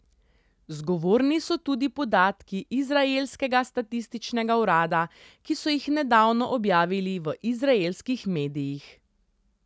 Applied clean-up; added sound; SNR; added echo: none; none; none; none.